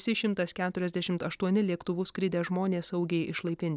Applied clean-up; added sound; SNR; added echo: none; none; none; none.